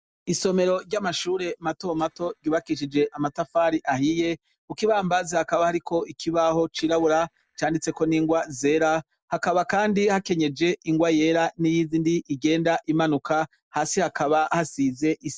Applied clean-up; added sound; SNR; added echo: neural separator model SepFormer DNS4.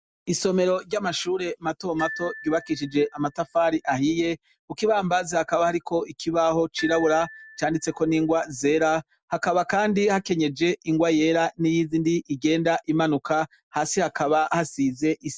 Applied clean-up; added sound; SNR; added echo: none; Glockenspiel; 16 dB; none.